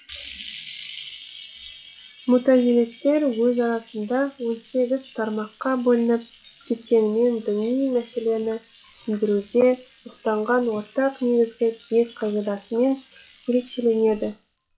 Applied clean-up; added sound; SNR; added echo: classical method log-MMSE.